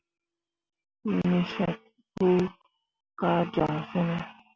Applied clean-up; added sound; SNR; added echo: none; none; none; none.